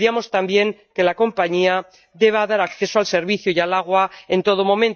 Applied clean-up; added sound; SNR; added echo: neural mask model DeepFilterNet 3.